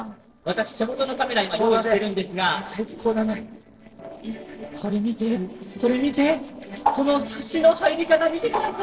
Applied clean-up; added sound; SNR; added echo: neural separator model SepFormer DNS4.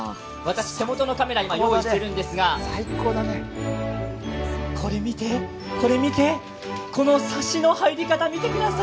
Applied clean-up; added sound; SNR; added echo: none; none; none; none.